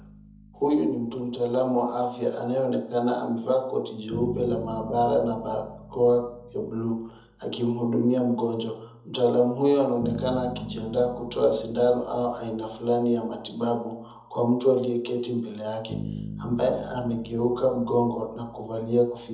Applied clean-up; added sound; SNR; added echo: none; Bass guitar; 15 dB; reverberation time 0.7 s.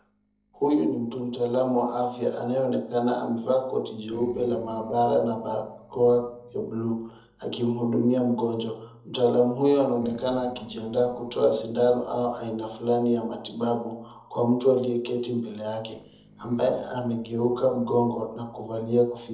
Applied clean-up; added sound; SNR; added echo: neural separator model SepFormer DNS4.